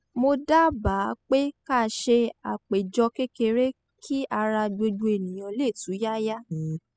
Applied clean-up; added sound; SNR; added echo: classical method spectral subtraction.